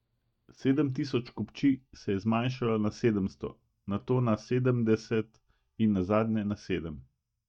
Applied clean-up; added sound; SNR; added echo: neural mask model DeepFilterNet 3.